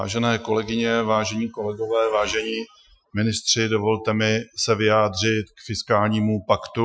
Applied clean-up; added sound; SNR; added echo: classical method Wiener filter.